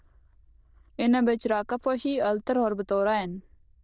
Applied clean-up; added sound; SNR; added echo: neural diffusion model UNIVERSE++.